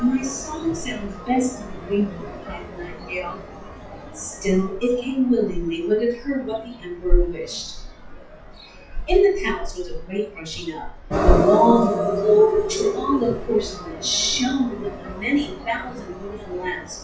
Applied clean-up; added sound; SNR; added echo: classical method WPE with log-MMSE.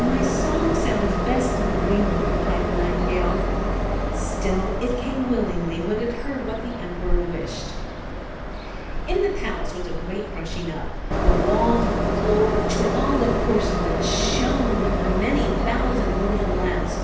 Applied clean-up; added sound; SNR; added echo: none; Train; -3 dB; reverberation time 0.9 s.